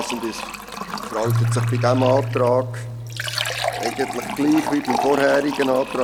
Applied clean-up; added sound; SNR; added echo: none; Fill (with liquid) + Keyboard (musical); 3 dB; none.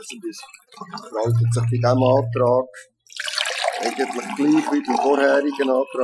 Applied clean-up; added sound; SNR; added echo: classical method Wiener filter.